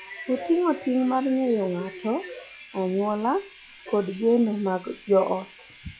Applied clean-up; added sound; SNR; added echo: classical method log-MMSE.